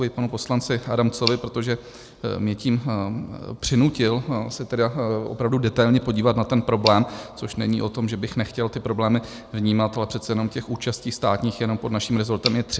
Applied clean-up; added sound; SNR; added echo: none; Tick; 17 dB; none.